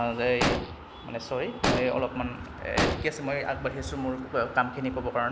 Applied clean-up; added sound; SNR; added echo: none; Explosion; 2 dB; none.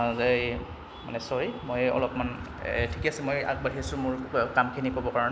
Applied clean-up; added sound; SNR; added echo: none; none; none; none.